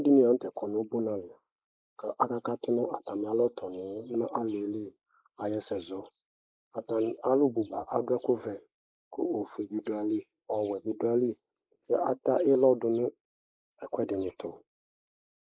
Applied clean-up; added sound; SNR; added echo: neural mask model Resemble Enhance denoiser.